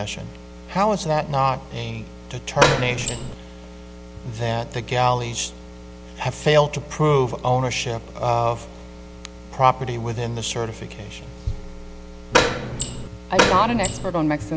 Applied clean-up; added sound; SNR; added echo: none; Door; -2 dB; none.